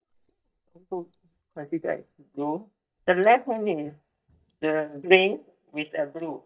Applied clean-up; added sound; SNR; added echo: neural mask model DeepFilterNet 3.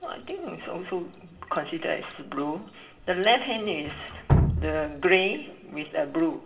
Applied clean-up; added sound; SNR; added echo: none; Drip; 4 dB; reverberation time 1.3 s.